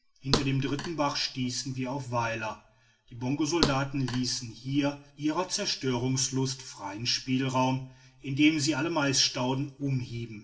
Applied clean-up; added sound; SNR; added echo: none; Thump, thud; 5 dB; reverberation time 0.4 s.